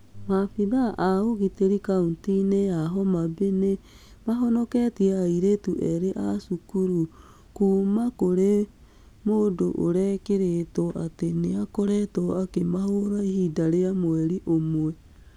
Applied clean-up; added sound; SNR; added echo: none; none; none; none.